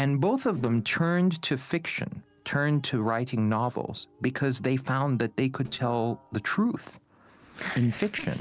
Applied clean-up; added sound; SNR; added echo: neural separator model SepFormer DNS4.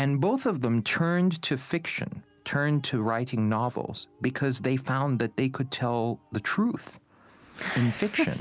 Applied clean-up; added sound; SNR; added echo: none; none; none; none.